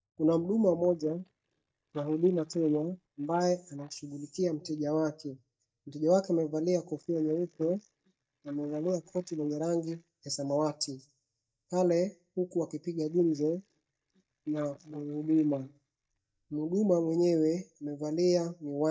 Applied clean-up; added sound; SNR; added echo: neural mask model DeepFilterNet 3.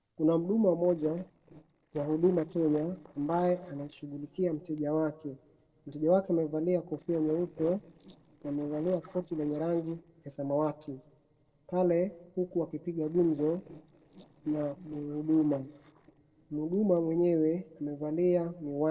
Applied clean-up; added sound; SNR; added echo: neural separator model SepFormer DNS4.